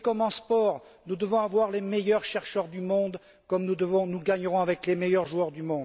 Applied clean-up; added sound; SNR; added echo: none; none; none; none.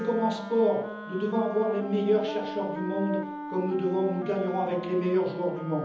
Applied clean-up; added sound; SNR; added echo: none; Wind instrument, woodwind instrument; 10 dB; reverberation time 1.3 s.